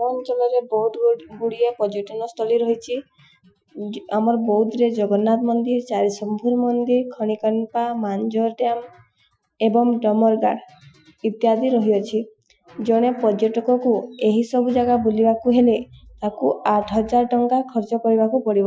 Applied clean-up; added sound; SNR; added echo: classical method Wiener filter.